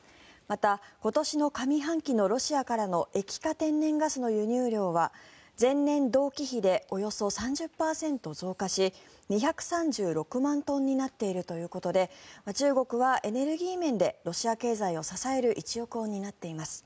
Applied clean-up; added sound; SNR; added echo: none; none; none; none.